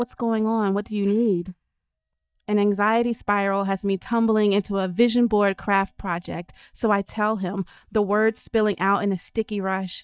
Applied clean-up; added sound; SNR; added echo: neural mask model DeepFilterNet 3.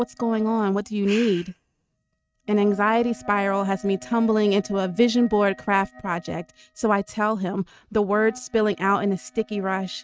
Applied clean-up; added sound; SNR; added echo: neural mask model RNNoise.